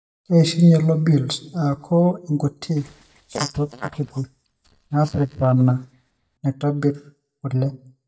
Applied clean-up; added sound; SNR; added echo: neural mask model DeepFilterNet 3.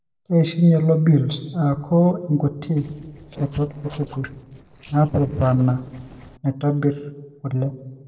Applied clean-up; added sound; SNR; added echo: neural separator model SepFormer DNS4.